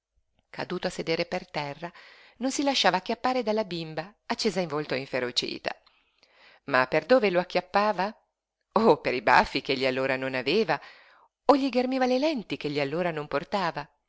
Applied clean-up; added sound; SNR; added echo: none; none; none; none.